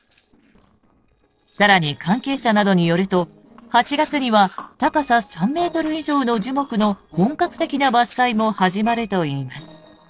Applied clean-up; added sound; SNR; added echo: neural separator model SepFormer DNS4.